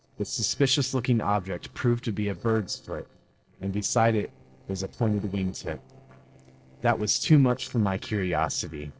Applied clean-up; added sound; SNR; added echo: neural separator model SepFormer DNS4.